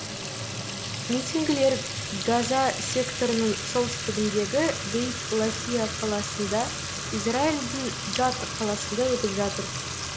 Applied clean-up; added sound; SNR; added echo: none; Fill (with liquid) / Trickle, dribble / Sink (filling or washing); 5 dB; none.